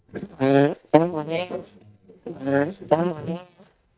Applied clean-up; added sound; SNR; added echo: neural mask model DeepFilterNet 3.